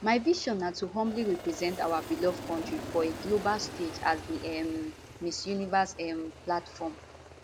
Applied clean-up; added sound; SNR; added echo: none; Aircraft; 12 dB; none.